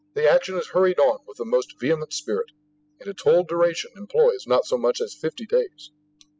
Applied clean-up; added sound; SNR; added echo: classical method spectral subtraction.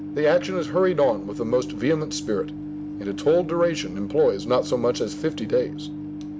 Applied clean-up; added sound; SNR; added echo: none; Microwave oven; 9 dB; none.